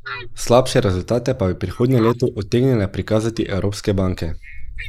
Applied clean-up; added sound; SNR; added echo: neural mask model Resemble Enhance denoiser.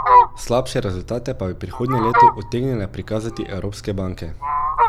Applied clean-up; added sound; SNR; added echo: none; Fowl; -4 dB; none.